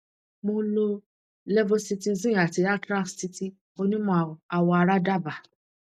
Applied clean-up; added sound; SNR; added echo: none; none; none; none.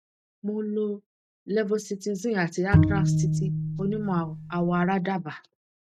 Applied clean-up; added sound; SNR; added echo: neural mask model RNNoise.